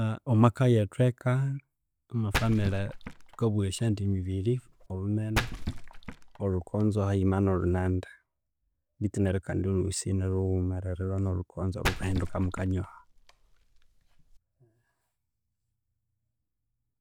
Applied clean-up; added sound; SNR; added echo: none; Splash, splatter; 8 dB; none.